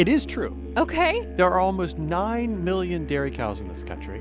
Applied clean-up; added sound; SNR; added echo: none; Musical instrument; 11 dB; none.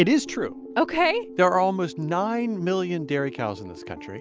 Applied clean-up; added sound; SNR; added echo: none; none; none; none.